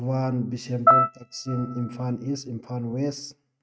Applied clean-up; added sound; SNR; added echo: neural mask model RNNoise.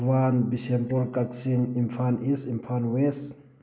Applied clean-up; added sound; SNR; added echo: neural mask model Resemble Enhance denoiser.